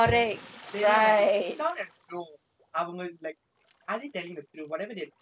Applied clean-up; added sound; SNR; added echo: none; Splash, splatter; 15 dB; none.